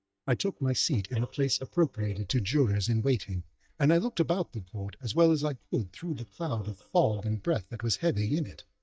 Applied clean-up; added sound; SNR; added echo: neural mask model DeepFilterNet 3.